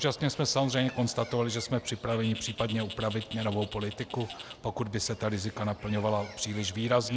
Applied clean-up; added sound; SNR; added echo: none; Bird; 16 dB; none.